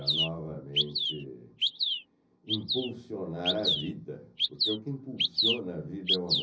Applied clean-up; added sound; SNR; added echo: none; Bird vocalization, bird call, bird song; -5 dB; reverberation time 0.5 s.